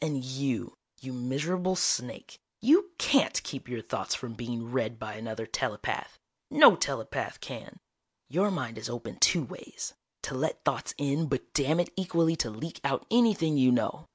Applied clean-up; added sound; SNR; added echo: none; none; none; none.